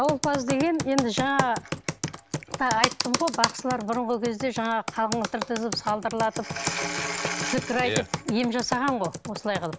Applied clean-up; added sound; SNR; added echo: none; Computer keyboard; 6 dB; none.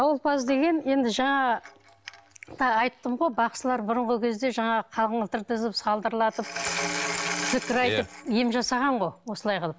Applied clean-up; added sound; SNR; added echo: none; none; none; none.